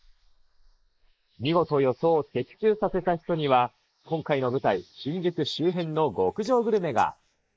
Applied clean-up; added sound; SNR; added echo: neural mask model Resemble Enhance denoiser.